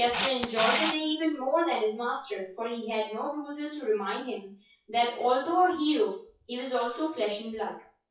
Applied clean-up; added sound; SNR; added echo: classical method WPE with log-MMSE.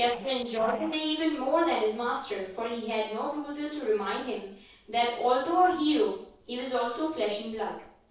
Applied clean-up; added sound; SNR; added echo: neural separator model SepFormer DNS4.